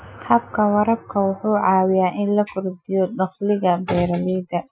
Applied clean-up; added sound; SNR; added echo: classical method Wiener filter.